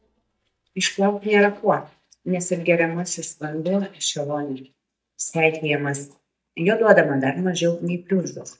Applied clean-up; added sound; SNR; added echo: neural mask model DeepFilterNet 3.